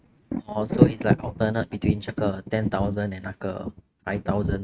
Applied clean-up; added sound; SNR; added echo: neural mask model RNNoise.